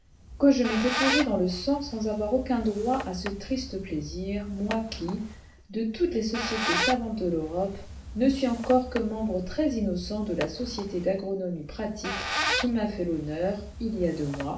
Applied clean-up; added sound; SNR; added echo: none; Squeak; 7 dB; reverberation time 0.4 s.